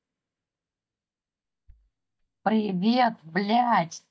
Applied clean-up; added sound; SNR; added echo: neural mask model DeepFilterNet 3.